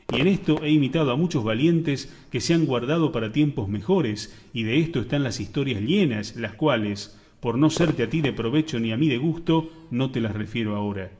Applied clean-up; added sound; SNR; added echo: none; Crowd / Fireworks; 19 dB; reverberation time 0.6 s.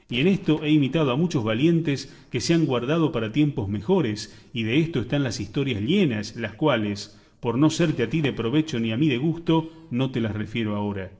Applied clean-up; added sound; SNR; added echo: neural separator model SepFormer DNS4.